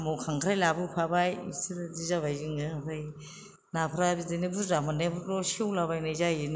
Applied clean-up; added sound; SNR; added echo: none; none; none; none.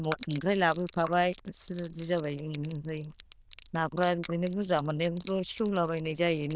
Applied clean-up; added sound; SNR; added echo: neural diffusion model UNIVERSE++.